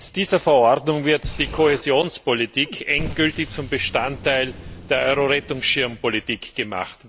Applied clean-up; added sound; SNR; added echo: none; Explosion; 16 dB; none.